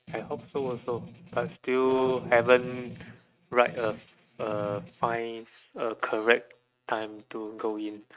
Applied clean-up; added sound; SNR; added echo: neural mask model RNNoise.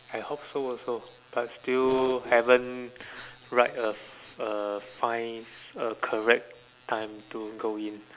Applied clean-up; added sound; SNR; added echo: none; none; none; none.